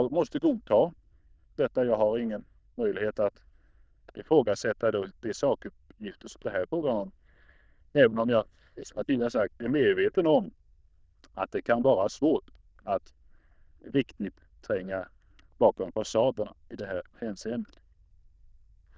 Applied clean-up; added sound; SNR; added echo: neural diffusion model UNIVERSE++.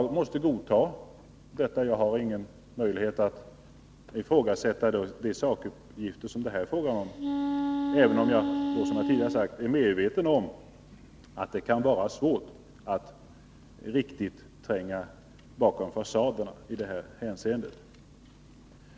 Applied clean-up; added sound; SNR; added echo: none; Wind instrument, woodwind instrument; 1 dB; none.